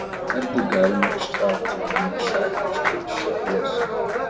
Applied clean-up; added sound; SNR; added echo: none; Applause; -1 dB; reverberation time 1.5 s.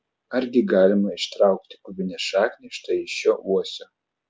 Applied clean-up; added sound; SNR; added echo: none; none; none; none.